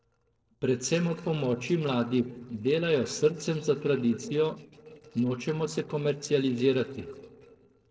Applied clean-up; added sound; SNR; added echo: neural separator model SepFormer DNS4.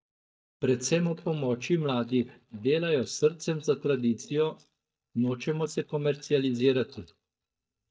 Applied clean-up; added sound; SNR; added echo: neural mask model DeepFilterNet 3.